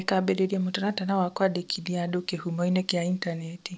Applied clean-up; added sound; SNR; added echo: none; none; none; none.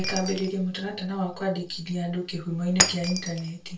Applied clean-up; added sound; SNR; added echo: none; Shatter; 4 dB; reverberation time 0.2 s.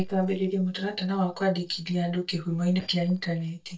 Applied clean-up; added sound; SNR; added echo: neural mask model DeepFilterNet 3.